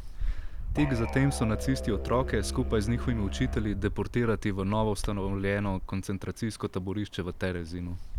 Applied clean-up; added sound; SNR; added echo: none; Musical instrument + Bird; 5 dB; none.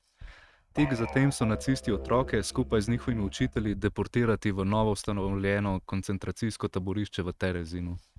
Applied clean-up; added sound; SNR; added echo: neural mask model RNNoise.